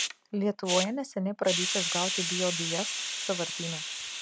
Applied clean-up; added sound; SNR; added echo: none; Hiss; 1 dB; none.